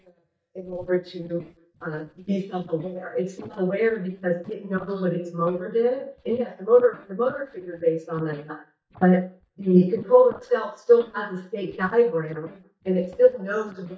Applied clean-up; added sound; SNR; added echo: neural mask model DeepFilterNet 3.